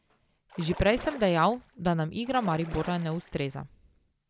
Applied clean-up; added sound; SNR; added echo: none; Splash, splatter; 17 dB; none.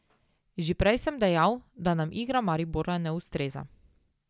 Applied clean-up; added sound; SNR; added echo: none; none; none; none.